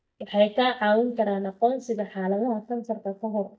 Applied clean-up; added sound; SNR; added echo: neural mask model DeepFilterNet 3.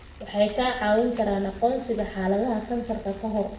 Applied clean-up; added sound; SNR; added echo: none; Bicycle; 17 dB; reverberation time 0.7 s.